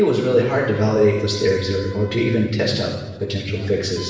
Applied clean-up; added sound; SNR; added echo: none; Wind instrument, woodwind instrument; 18 dB; reverberation time 1.0 s.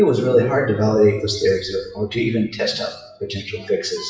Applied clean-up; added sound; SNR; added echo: classical method WPE with log-MMSE.